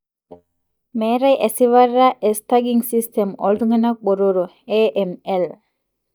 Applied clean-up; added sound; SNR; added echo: neural mask model DeepFilterNet 3.